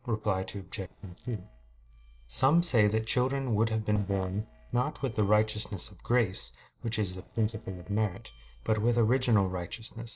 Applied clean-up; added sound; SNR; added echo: neural separator model SepFormer DNS4.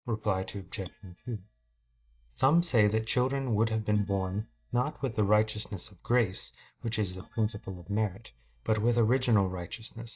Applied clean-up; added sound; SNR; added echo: neural mask model DeepFilterNet 3.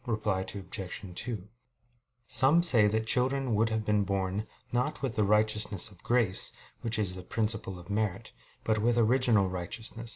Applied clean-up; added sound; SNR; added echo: none; none; none; none.